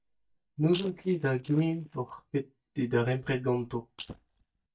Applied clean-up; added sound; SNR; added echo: neural mask model DeepFilterNet 3.